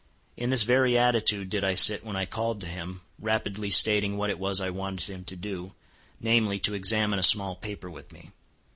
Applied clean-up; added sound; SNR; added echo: none; none; none; none.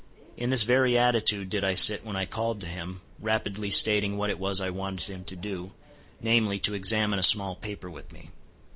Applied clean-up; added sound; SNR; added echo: none; Subway, metro, underground; 18 dB; none.